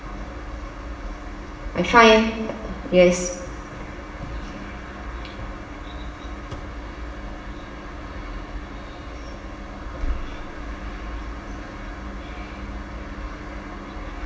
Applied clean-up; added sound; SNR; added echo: none; none; none; reverberation time 0.8 s.